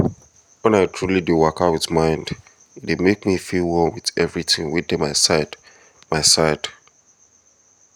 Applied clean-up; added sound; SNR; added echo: none; none; none; none.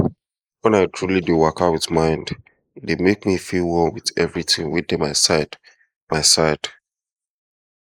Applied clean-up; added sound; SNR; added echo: neural mask model Resemble Enhance denoiser.